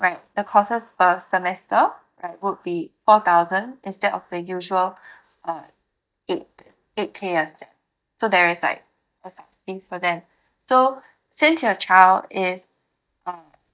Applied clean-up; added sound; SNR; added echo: neural mask model DeepFilterNet 3.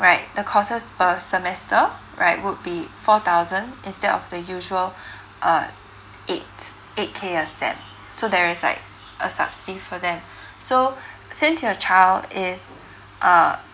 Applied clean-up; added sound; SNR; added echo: none; none; none; none.